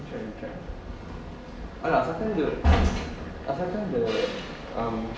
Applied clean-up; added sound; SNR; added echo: none; Aircraft; 18 dB; reverberation time 0.6 s.